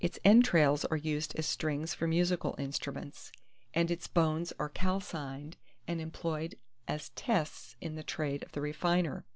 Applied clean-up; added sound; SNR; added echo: none; none; none; none.